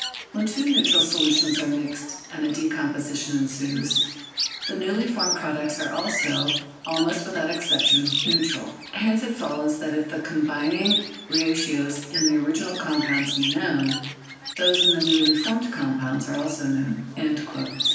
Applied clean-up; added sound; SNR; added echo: none; Bird; 2 dB; reverberation time 0.9 s.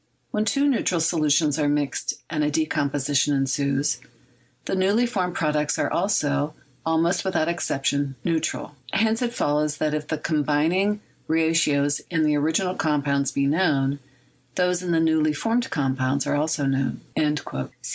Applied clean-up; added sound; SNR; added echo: none; none; none; none.